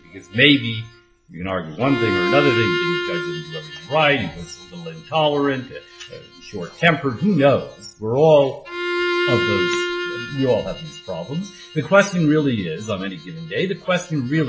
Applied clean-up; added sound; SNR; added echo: classical method log-MMSE.